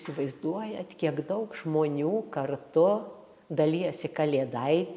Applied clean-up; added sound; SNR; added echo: none; none; none; none.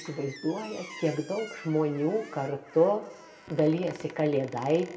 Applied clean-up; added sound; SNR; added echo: none; Squeak; 19 dB; reverberation time 0.2 s.